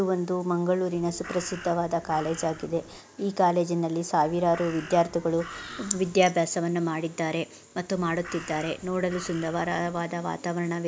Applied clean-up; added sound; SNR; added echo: none; Crow; 17 dB; none.